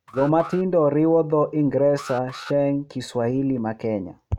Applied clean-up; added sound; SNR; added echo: neural mask model RNNoise.